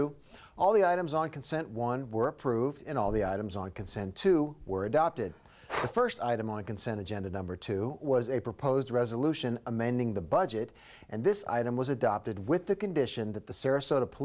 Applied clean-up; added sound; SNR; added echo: none; Breathing; 13 dB; none.